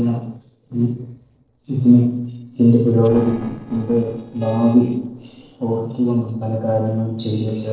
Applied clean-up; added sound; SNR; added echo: neural separator model SepFormer DNS4.